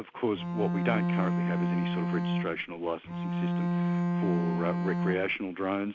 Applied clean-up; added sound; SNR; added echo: none; Bowed string instrument; -4 dB; none.